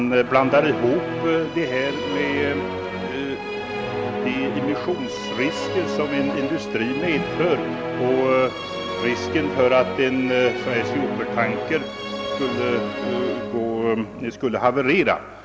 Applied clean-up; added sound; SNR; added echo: none; Musical instrument; 5 dB; none.